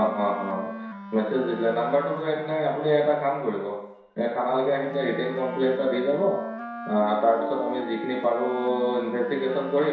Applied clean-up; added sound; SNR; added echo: none; Wind instrument, woodwind instrument; 12 dB; reverberation time 0.7 s.